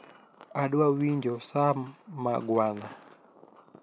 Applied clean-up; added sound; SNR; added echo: none; none; none; none.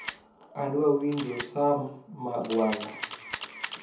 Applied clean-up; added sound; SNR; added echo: none; Camera; 12 dB; reverberation time 0.7 s.